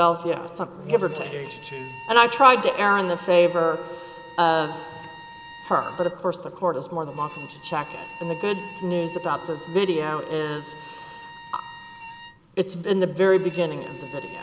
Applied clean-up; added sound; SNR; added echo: none; Bowed string instrument; 17 dB; none.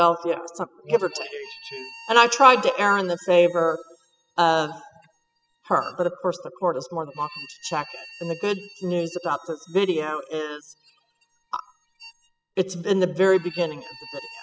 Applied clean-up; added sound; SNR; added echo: classical method spectral subtraction.